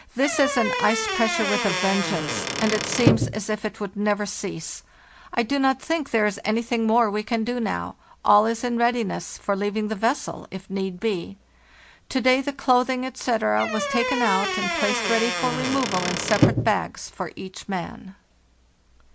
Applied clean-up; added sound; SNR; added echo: none; Squeak / Wood; 0 dB; none.